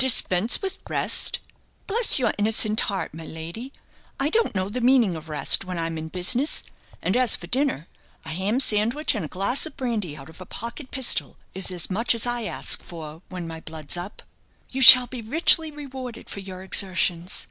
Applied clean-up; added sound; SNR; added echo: none; none; none; none.